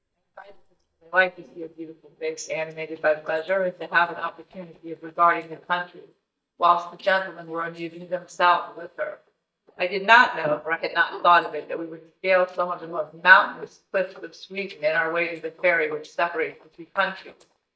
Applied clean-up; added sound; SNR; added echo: neural mask model DeepFilterNet 3.